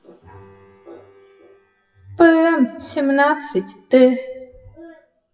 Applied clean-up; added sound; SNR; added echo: classical method WPE with log-MMSE.